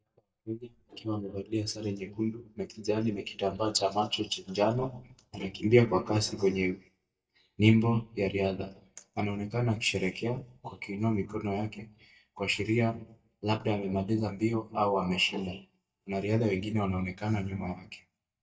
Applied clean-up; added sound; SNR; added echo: neural mask model DeepFilterNet 3.